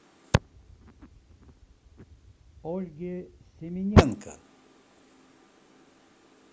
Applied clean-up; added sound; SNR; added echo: none; none; none; none.